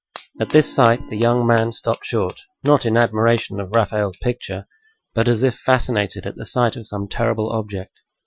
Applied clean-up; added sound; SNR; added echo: classical method Wiener filter.